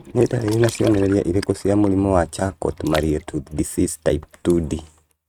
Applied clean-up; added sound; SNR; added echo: neural mask model RNNoise.